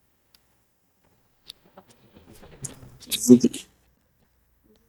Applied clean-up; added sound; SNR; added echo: neural mask model DeepFilterNet 3.